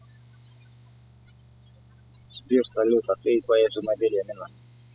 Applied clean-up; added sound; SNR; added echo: classical method spectral subtraction.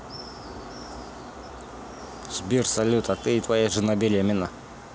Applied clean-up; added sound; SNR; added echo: none; none; none; none.